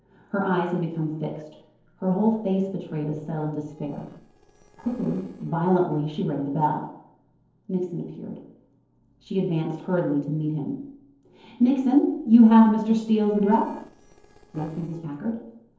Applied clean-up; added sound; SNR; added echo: neural separator model SepFormer DNS4.